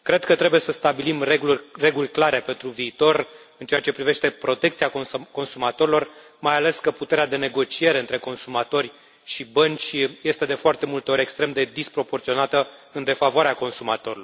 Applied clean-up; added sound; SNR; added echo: none; none; none; none.